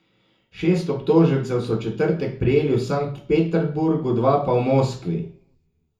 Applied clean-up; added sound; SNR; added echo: none; none; none; reverberation time 0.6 s.